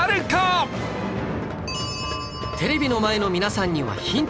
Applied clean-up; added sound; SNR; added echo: none; none; none; none.